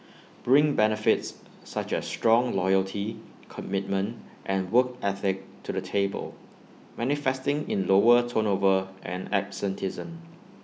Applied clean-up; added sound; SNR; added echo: none; none; none; none.